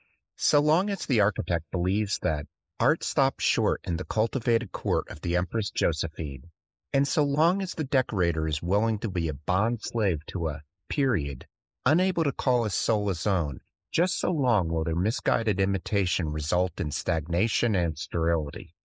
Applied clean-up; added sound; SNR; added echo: neural mask model Resemble Enhance denoiser.